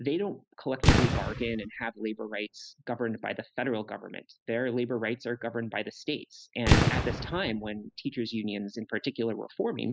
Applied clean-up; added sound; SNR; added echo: classical method spectral subtraction.